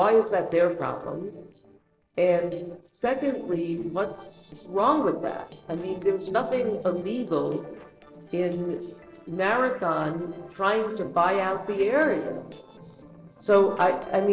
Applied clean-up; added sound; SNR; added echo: neural separator model SepFormer DNS4.